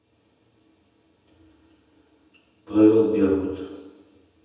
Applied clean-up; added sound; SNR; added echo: none; none; none; reverberation time 1.1 s.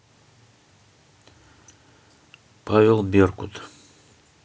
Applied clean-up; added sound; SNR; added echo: none; none; none; none.